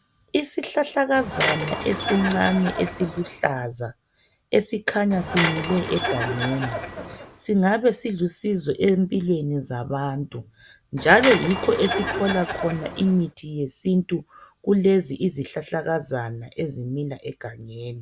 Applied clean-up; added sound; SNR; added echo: none; Door / Chime; 5 dB; none.